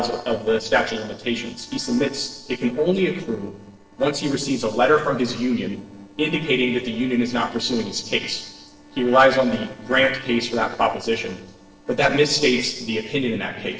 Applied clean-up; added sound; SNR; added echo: neural separator model SepFormer DNS4.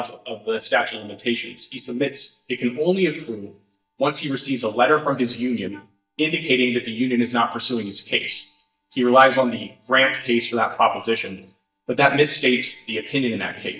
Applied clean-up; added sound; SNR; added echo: neural mask model DeepFilterNet 3.